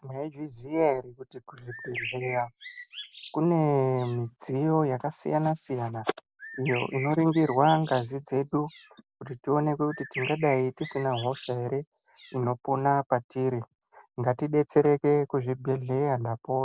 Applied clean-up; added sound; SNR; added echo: none; Bird; 14 dB; none.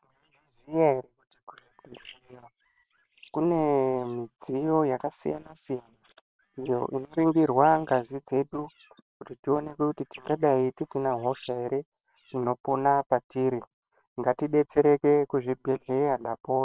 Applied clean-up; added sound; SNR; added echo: neural separator model SepFormer WHAM!.